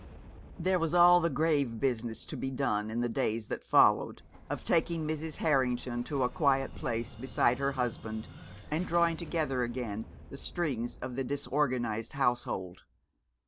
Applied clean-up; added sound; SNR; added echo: none; Explosion; 18 dB; none.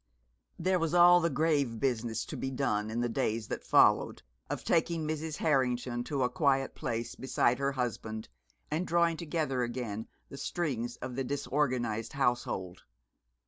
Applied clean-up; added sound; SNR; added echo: none; none; none; none.